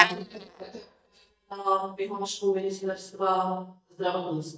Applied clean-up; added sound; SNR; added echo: neural mask model DeepFilterNet 3.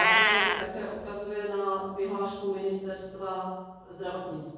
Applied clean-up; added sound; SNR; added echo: none; Meow; -2 dB; reverberation time 1.3 s.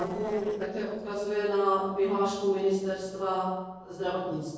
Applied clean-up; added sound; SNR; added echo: neural separator model SepFormer DNS4.